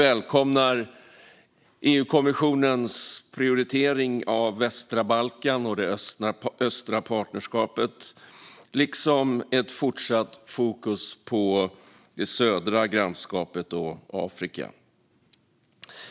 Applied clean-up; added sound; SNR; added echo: none; none; none; none.